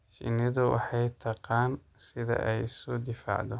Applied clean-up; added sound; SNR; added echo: none; none; none; none.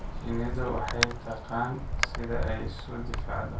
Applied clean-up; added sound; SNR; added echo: none; Wind; -2 dB; reverberation time 0.2 s.